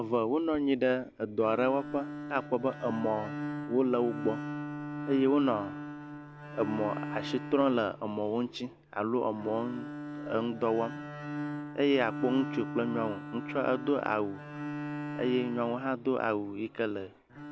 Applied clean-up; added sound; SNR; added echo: none; Bowed string instrument; 9 dB; none.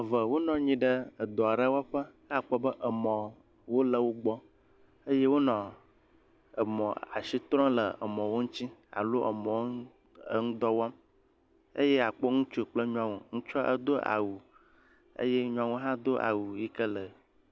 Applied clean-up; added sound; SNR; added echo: none; none; none; none.